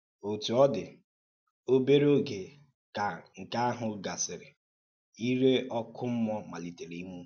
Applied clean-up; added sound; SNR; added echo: none; none; none; none.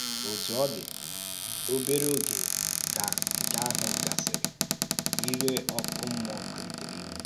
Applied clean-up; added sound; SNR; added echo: none; Cupboard open or close; -4 dB; none.